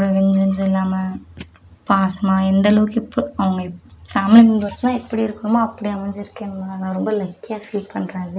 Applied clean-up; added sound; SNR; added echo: none; none; none; none.